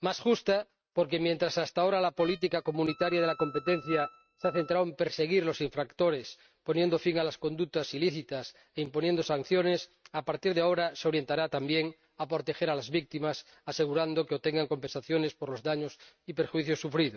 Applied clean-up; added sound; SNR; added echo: neural mask model RNNoise.